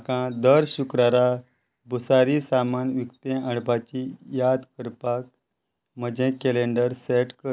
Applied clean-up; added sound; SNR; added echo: none; none; none; none.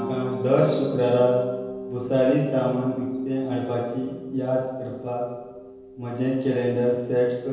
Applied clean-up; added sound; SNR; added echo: none; Mallet percussion; 12 dB; reverberation time 1.2 s.